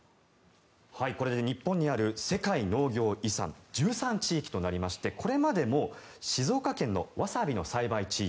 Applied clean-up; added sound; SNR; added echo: none; none; none; none.